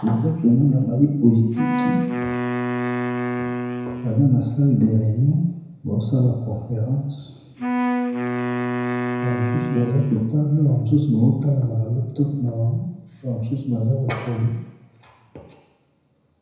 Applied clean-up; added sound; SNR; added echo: none; Wind instrument, woodwind instrument; 4 dB; reverberation time 1.0 s.